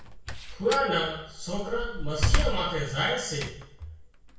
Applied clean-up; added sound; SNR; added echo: none; Slam; 0 dB; reverberation time 0.6 s.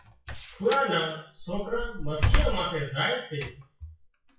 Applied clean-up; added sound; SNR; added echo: classical method WPE with log-MMSE.